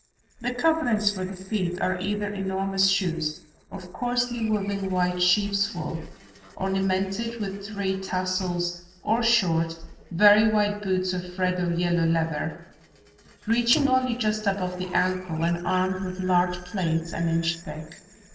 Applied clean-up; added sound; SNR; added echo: neural separator model SepFormer DNS4.